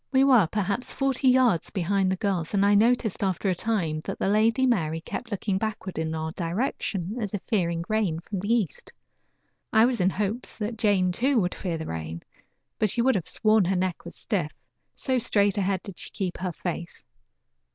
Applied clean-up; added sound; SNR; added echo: none; none; none; none.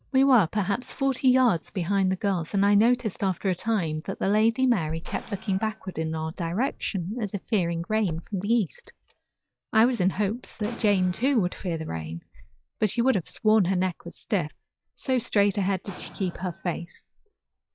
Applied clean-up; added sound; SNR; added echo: classical method log-MMSE.